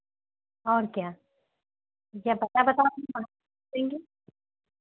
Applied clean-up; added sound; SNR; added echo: none; none; none; none.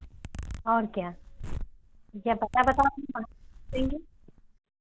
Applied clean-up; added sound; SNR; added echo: none; Zipper (clothing); 8 dB; none.